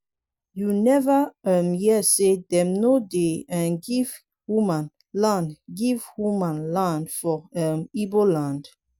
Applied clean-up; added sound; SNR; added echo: none; none; none; none.